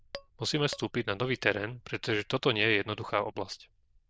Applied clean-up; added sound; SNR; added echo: neural diffusion model UNIVERSE++.